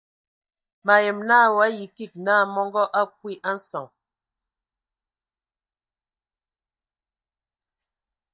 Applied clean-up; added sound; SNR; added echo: neural mask model DeepFilterNet 3.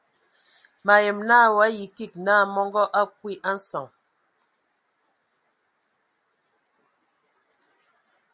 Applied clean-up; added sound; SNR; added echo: none; none; none; none.